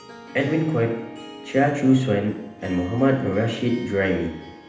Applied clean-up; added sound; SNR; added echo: none; Harp; 18 dB; reverberation time 0.8 s.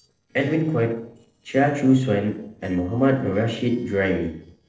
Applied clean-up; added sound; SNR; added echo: neural separator model SepFormer DNS4.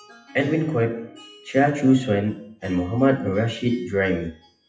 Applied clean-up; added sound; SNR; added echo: classical method WPE with log-MMSE.